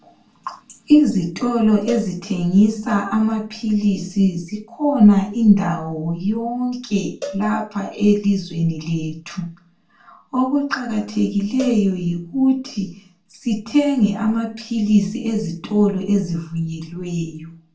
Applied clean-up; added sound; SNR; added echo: none; Cowbell; 18 dB; reverberation time 0.2 s.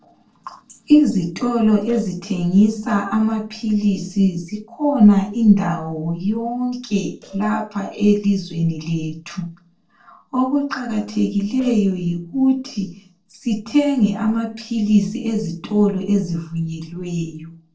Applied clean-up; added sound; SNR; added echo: neural separator model SepFormer DNS4.